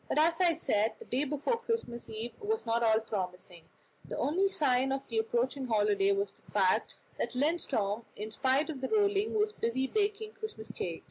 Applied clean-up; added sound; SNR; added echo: none; none; none; none.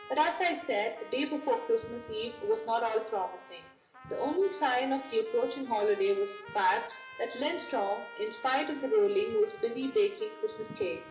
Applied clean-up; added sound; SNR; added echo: none; Trumpet; 17 dB; reverberation time 0.7 s.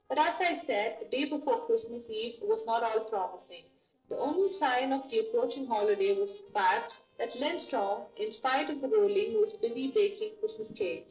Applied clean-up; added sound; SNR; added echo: neural separator model SepFormer DNS4.